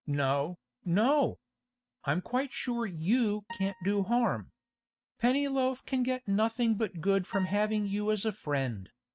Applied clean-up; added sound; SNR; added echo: neural mask model RNNoise.